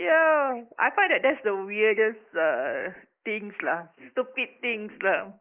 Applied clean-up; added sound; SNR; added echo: neural mask model Resemble Enhance denoiser.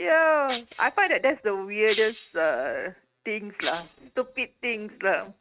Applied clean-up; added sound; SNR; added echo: neural mask model RNNoise.